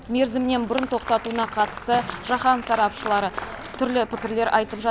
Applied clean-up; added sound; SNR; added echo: none; Applause; 12 dB; none.